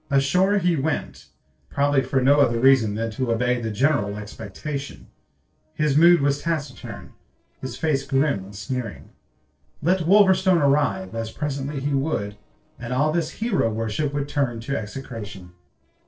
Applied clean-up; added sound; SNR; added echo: neural separator model SepFormer DNS4.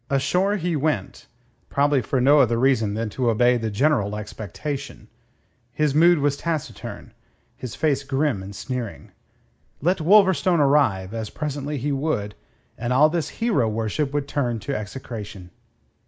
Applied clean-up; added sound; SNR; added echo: none; none; none; none.